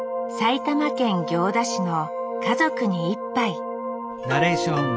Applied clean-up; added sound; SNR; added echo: none; none; none; none.